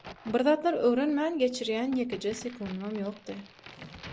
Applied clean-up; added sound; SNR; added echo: none; Crack; 20 dB; none.